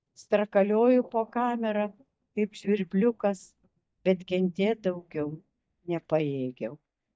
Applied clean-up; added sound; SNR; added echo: neural mask model DeepFilterNet 3.